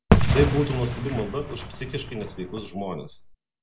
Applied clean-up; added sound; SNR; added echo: none; Fireworks; -3 dB; none.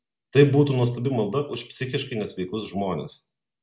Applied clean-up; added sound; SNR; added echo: none; none; none; none.